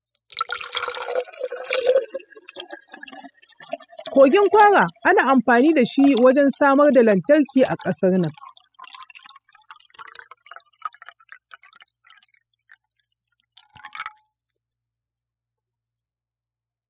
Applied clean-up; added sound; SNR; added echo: classical method spectral subtraction.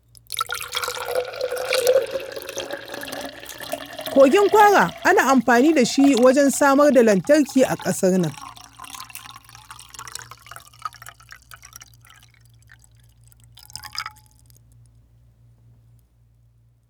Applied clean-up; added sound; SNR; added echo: none; Liquid; 10 dB; none.